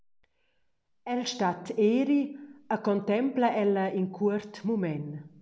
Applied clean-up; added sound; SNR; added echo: none; none; none; none.